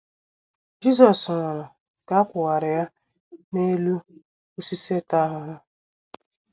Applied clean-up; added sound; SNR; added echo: none; none; none; none.